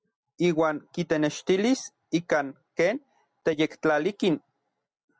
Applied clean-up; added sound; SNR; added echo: none; none; none; none.